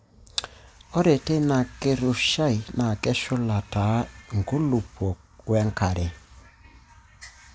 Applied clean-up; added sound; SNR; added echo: none; none; none; none.